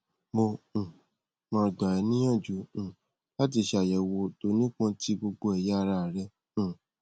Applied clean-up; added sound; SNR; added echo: none; none; none; none.